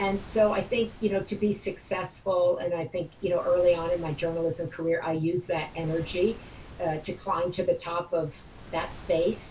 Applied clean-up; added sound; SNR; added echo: none; Waves, surf; 18 dB; reverberation time 0.2 s.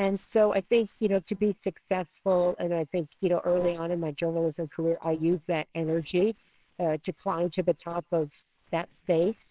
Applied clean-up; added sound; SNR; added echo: neural separator model SepFormer WHAMR!.